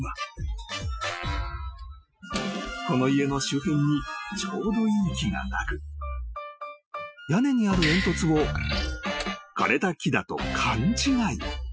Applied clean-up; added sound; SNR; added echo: classical method Wiener filter.